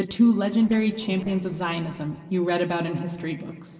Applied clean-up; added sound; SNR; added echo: neural separator model SepFormer DNS4.